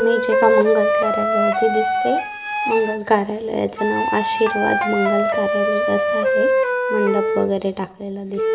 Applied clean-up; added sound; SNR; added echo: none; Wind instrument, woodwind instrument; -1 dB; reverberation time 0.5 s.